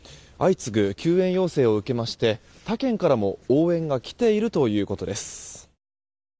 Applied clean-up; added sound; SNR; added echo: none; none; none; none.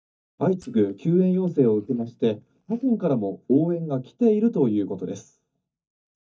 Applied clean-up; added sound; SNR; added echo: neural mask model DeepFilterNet 3.